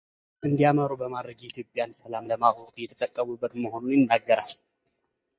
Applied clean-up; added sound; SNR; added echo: neural mask model DeepFilterNet 3.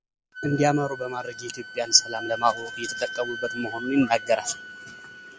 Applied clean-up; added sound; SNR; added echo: none; Wind instrument, woodwind instrument; 11 dB; none.